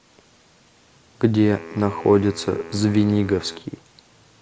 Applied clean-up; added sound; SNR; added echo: none; Wind instrument, woodwind instrument; 19 dB; none.